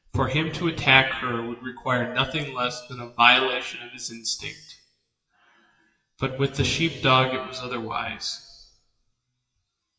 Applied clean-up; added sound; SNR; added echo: classical method WPE with log-MMSE.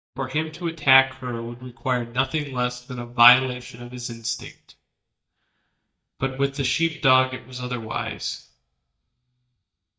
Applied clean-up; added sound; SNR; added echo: neural mask model DeepFilterNet 3.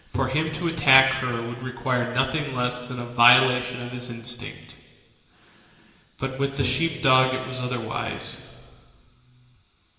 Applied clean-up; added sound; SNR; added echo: none; Bowed string instrument; 13 dB; reverberation time 2.0 s.